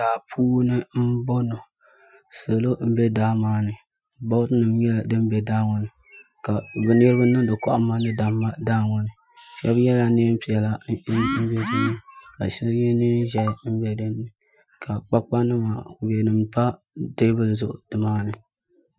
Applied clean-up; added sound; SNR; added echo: classical method Wiener filter.